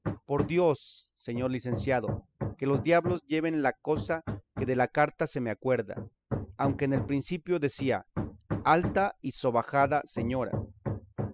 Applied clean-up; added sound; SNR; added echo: classical method spectral subtraction.